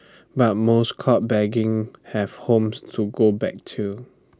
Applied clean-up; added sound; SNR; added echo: none; none; none; none.